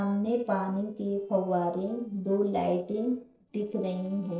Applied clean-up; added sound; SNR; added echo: neural separator model SepFormer DNS4.